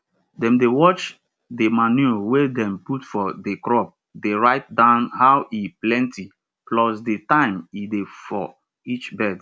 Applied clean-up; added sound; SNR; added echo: none; none; none; none.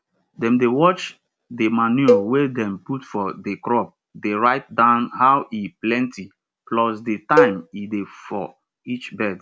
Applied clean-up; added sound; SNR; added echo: none; Cowbell; 2 dB; none.